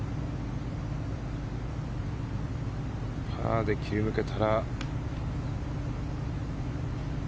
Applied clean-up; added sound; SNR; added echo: none; none; none; none.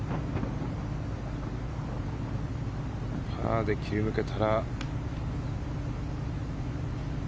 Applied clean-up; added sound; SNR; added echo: none; Thunder; 12 dB; none.